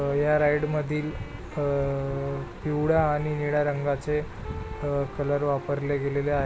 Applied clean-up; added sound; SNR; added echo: none; Wind instrument, woodwind instrument; 19 dB; none.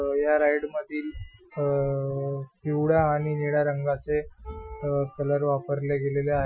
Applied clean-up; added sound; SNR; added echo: classical method Wiener filter.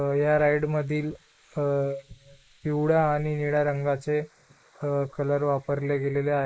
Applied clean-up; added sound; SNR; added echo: neural mask model Resemble Enhance denoiser.